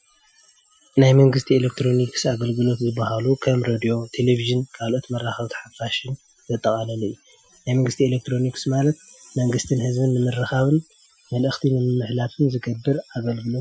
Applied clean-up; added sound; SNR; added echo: classical method Wiener filter.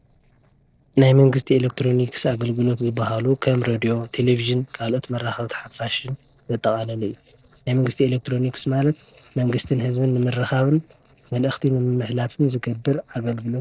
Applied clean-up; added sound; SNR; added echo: neural separator model SepFormer DNS4.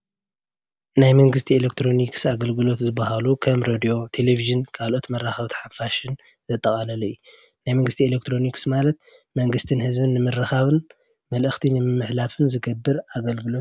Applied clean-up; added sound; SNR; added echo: none; none; none; none.